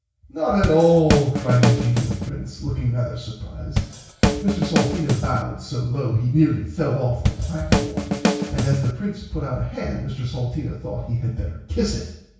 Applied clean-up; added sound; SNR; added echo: none; Drum kit; 0 dB; reverberation time 0.6 s.